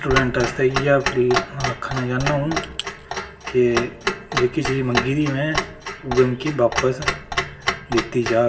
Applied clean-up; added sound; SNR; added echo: none; Clock; 5 dB; reverberation time 1.3 s.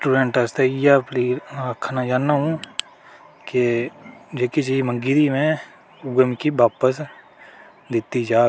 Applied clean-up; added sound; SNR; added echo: none; none; none; none.